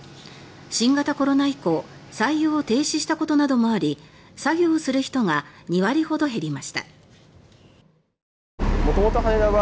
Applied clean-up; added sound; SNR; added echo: none; none; none; none.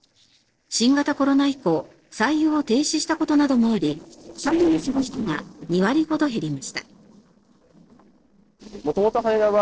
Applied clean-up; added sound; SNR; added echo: neural separator model SepFormer DNS4.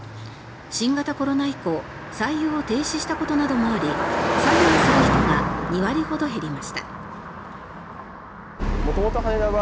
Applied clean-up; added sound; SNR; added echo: none; Car passing by; 1 dB; none.